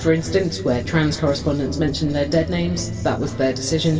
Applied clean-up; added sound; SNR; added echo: none; none; none; reverberation time 2.1 s.